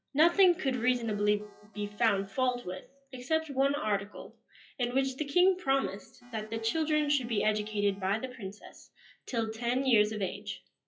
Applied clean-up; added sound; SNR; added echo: classical method WPE with log-MMSE.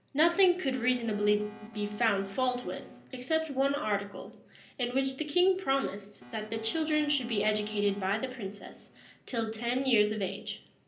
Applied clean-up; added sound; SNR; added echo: none; Alarm; 19 dB; reverberation time 0.5 s.